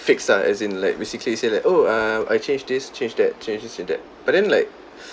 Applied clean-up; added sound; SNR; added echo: none; none; none; none.